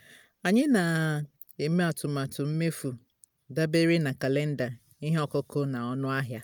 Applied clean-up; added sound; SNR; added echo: none; none; none; none.